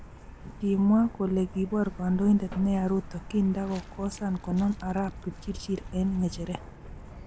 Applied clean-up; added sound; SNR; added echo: none; Truck + Walk, footsteps; 14 dB; none.